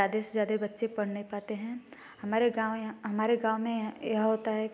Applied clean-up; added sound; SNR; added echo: none; none; none; none.